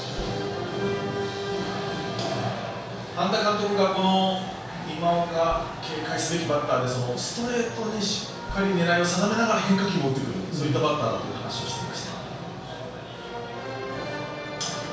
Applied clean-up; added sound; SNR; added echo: none; Bass drum; 14 dB; reverberation time 0.7 s.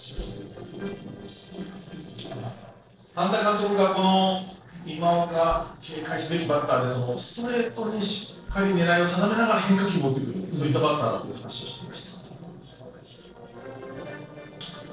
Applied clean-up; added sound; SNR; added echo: neural separator model SepFormer DNS4.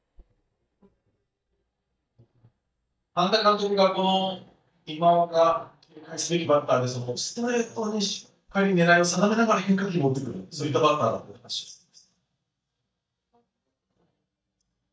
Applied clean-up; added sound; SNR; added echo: neural mask model DeepFilterNet 3.